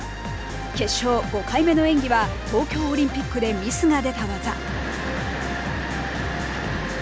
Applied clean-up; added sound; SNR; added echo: none; none; none; none.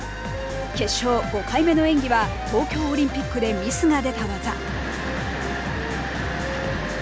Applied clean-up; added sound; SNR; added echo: none; Wind instrument, woodwind instrument; 13 dB; none.